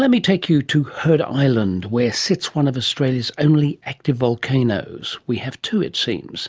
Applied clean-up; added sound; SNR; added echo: none; none; none; none.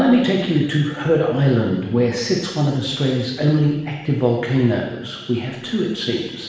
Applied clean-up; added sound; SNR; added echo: none; none; none; reverberation time 1.1 s.